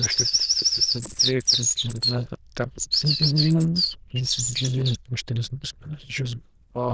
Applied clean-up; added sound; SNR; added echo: neural diffusion model UNIVERSE++.